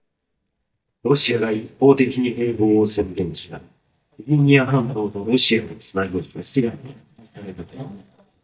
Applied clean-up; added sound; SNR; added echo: neural mask model DeepFilterNet 3.